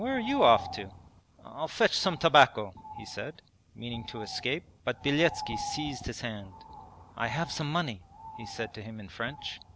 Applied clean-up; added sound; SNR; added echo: none; Bird; 13 dB; none.